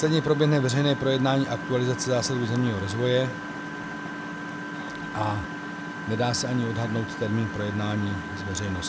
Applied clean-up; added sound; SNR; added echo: none; Engine; 7 dB; none.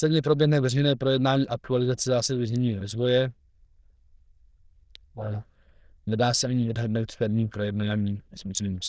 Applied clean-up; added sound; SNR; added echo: neural diffusion model UNIVERSE++.